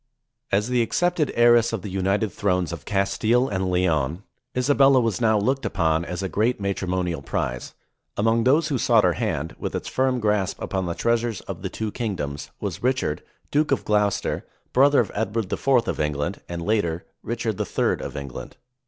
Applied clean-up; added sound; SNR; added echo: none; none; none; none.